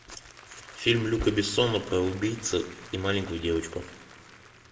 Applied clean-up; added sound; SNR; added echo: none; Applause; 19 dB; reverberation time 0.9 s.